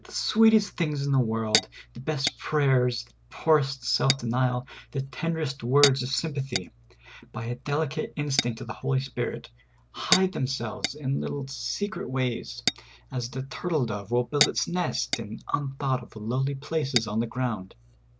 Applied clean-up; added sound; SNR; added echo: none; Tap / Glass; 8 dB; none.